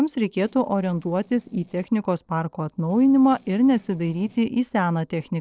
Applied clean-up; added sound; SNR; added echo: neural separator model SepFormer DNS4.